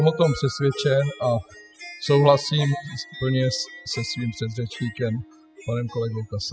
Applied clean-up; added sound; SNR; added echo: classical method spectral subtraction.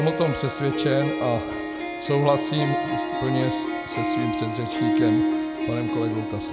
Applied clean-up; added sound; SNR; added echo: none; Harp; -1 dB; none.